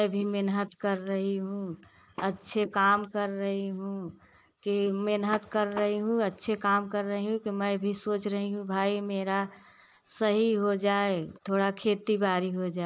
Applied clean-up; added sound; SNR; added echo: neural mask model Resemble Enhance denoiser.